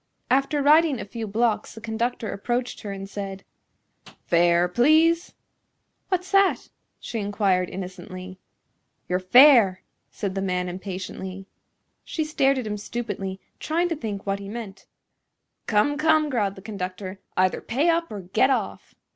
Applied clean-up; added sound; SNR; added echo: none; none; none; none.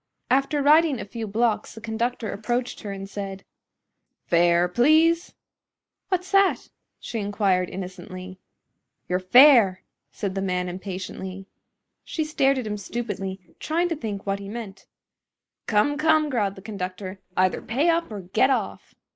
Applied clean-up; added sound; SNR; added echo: neural mask model Resemble Enhance denoiser.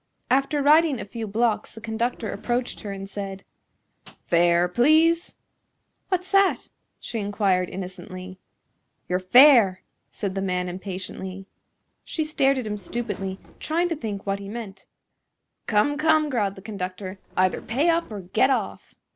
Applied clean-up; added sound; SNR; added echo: none; Drawer open or close; 19 dB; none.